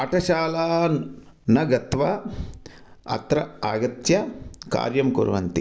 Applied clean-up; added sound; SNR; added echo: none; none; none; none.